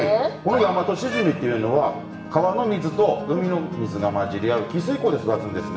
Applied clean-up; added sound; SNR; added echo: none; Bowed string instrument; 13 dB; reverberation time 0.9 s.